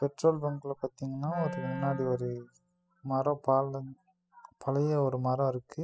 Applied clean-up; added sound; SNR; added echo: classical method spectral subtraction.